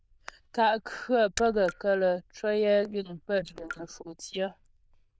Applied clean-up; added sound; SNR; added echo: neural diffusion model UNIVERSE++.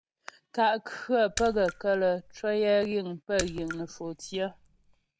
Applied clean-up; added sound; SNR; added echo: none; Raindrop / Splash, splatter; 14 dB; none.